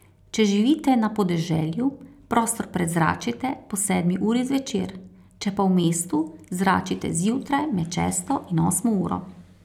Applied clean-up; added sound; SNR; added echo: none; none; none; none.